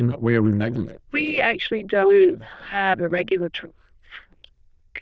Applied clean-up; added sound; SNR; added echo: neural diffusion model UNIVERSE++.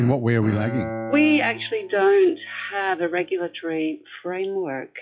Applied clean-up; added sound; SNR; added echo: classical method log-MMSE.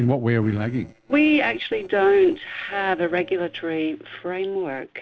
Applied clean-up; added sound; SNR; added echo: neural separator model SepFormer DNS4.